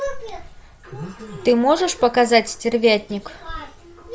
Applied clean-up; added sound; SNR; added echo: none; none; none; none.